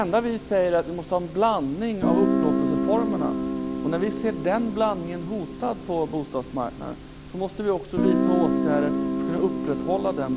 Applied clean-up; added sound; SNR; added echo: none; Guitar; 1 dB; none.